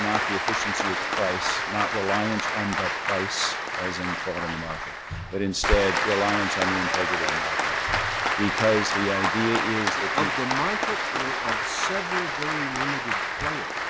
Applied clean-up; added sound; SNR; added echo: none; Applause; -3 dB; none.